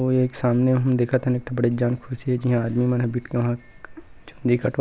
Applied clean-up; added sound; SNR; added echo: none; none; none; none.